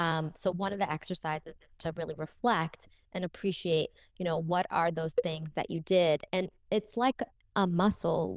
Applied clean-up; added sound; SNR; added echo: neural diffusion model UNIVERSE++.